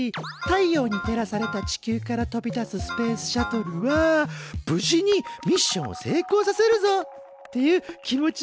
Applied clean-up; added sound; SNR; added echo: none; none; none; none.